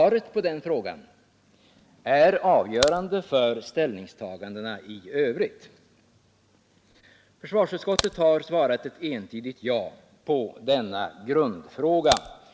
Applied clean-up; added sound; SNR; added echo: none; Crack; 5 dB; none.